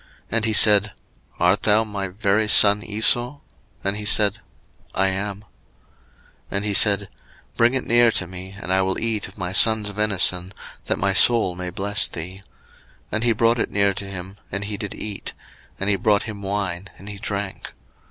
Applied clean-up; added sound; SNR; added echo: none; none; none; none.